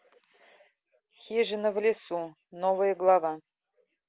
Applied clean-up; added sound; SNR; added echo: none; none; none; none.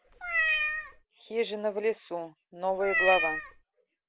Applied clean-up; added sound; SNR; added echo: none; Meow; -2 dB; none.